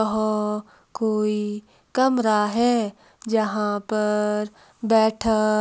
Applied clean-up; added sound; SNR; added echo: none; none; none; none.